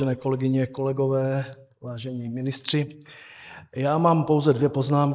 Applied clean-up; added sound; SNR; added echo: neural mask model Resemble Enhance denoiser.